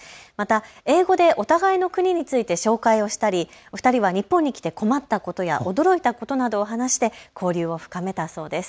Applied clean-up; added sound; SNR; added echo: none; none; none; none.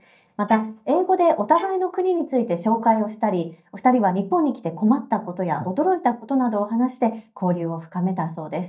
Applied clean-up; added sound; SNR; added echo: neural mask model DeepFilterNet 3.